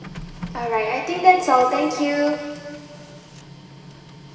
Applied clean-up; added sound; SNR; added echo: none; Printer; 17 dB; reverberation time 2.4 s.